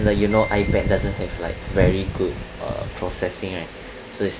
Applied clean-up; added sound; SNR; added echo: none; Glockenspiel; 19 dB; none.